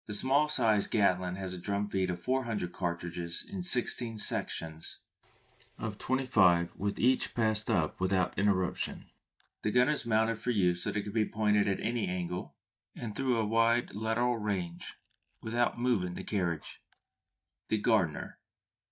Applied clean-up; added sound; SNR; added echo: neural mask model DeepFilterNet 3.